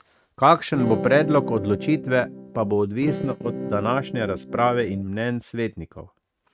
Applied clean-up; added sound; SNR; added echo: neural mask model RNNoise.